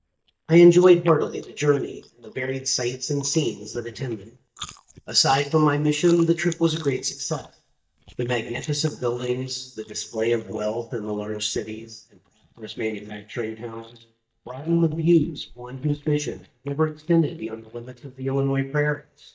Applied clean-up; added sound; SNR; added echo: neural mask model DeepFilterNet 3.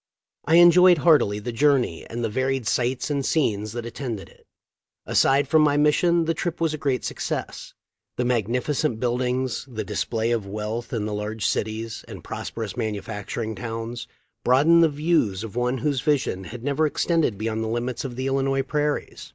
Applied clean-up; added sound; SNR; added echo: none; none; none; none.